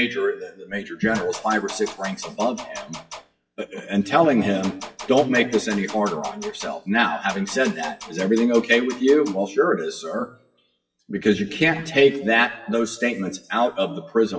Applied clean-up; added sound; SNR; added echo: classical method WPE with log-MMSE.